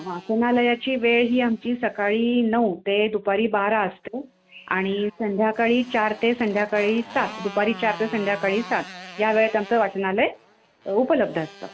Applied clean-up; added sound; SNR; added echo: none; Motorcycle; 20 dB; none.